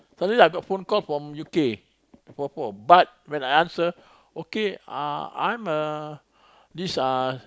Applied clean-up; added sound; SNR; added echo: none; none; none; none.